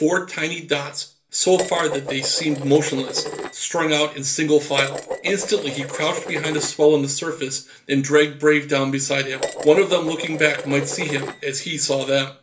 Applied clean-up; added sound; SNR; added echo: none; Dishes, pots, and pans; 10 dB; reverberation time 0.3 s.